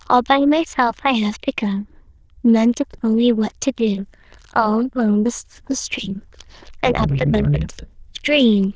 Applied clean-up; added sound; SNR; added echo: neural diffusion model UNIVERSE++.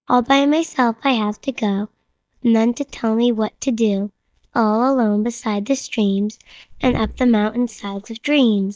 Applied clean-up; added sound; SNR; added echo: neural mask model DeepFilterNet 3.